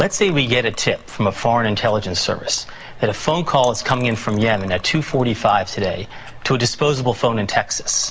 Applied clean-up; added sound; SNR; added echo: none; Liquid; 16 dB; none.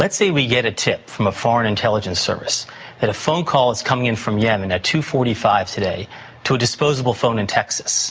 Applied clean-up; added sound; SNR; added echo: none; none; none; none.